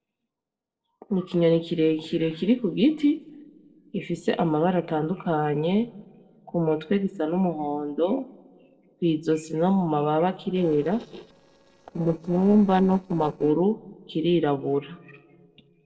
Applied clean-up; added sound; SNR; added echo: neural separator model SepFormer DNS4.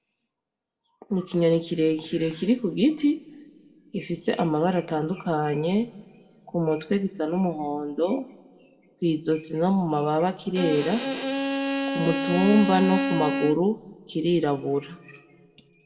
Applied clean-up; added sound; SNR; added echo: none; Bowed string instrument; 2 dB; reverberation time 1.0 s.